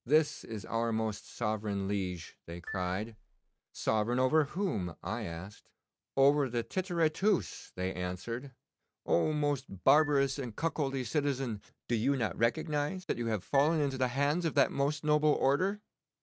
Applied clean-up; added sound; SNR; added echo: none; Marimba, xylophone; 19 dB; none.